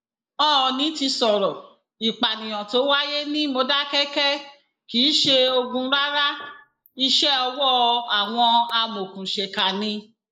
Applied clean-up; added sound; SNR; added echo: neural mask model Resemble Enhance denoiser.